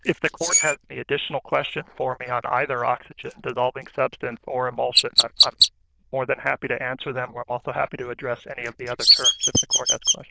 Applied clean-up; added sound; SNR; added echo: neural diffusion model UNIVERSE++.